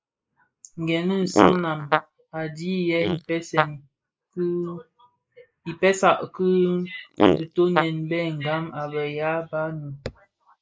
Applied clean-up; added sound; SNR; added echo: neural mask model Resemble Enhance denoiser.